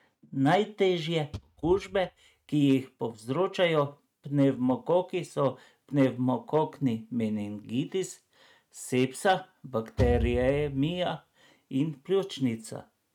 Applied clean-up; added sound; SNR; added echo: neural mask model RNNoise.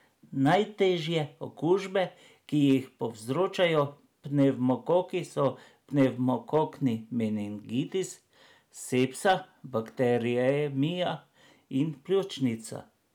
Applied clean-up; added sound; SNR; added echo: none; none; none; none.